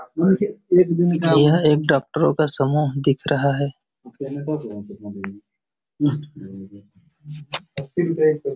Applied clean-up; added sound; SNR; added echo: none; none; none; none.